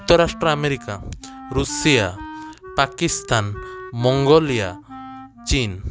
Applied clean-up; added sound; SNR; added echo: none; Wind instrument, woodwind instrument; 16 dB; none.